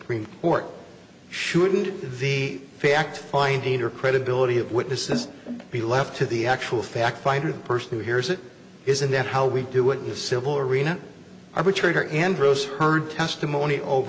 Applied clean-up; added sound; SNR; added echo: none; none; none; none.